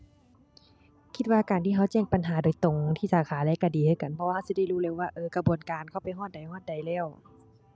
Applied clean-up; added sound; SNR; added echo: none; none; none; none.